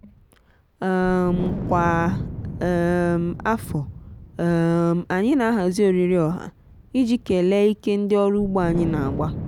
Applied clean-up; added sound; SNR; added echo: none; Wind; 11 dB; none.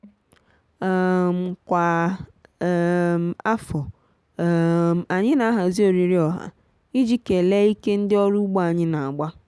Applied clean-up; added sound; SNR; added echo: none; none; none; none.